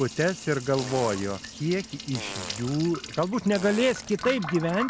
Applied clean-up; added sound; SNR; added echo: none; Liquid + Fart; 11 dB; none.